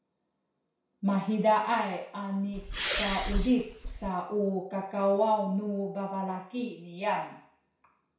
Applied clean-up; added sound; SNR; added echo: none; Respiratory sounds; -2 dB; reverberation time 0.6 s.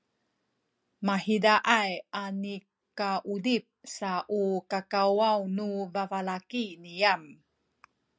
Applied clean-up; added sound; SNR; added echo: none; none; none; none.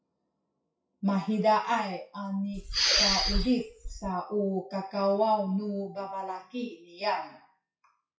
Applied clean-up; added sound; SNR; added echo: classical method WPE with log-MMSE.